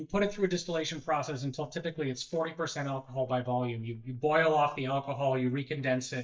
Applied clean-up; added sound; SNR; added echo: neural mask model DeepFilterNet 3.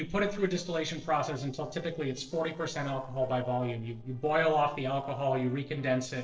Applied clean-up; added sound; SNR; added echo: neural separator model SepFormer DNS4.